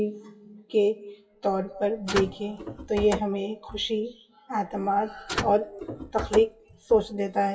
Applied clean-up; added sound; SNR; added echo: classical method WPE with log-MMSE.